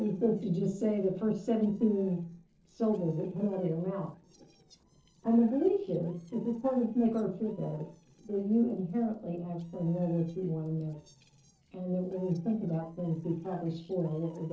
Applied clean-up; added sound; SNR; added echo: neural separator model SepFormer DNS4.